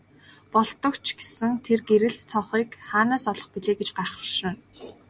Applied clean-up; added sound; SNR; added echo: none; none; none; none.